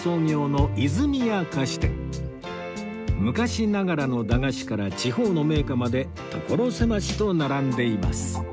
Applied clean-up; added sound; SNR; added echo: none; none; none; none.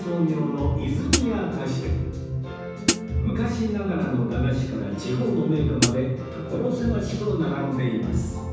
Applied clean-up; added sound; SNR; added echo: none; Hi-hat; 0 dB; reverberation time 1.1 s.